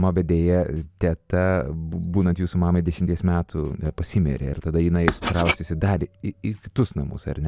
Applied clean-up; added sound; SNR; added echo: none; Writing; 5 dB; none.